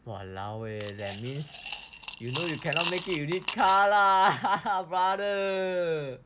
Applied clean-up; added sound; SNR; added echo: none; Coin (dropping) / Glass; 10 dB; none.